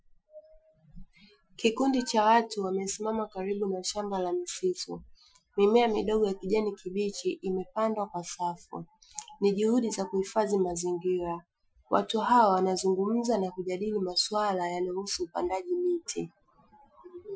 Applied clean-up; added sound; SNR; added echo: classical method Wiener filter.